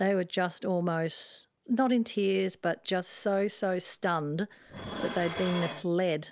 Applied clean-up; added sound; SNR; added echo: none; Dishes, pots, and pans; 11 dB; none.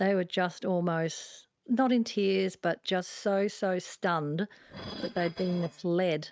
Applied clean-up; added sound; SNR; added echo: neural mask model RNNoise.